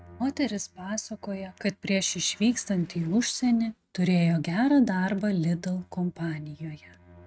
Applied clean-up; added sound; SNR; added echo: neural mask model RNNoise.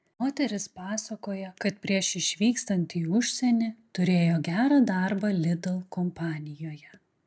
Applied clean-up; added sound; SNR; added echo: none; none; none; none.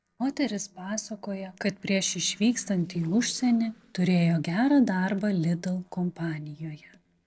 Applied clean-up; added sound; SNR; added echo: neural separator model SepFormer DNS4.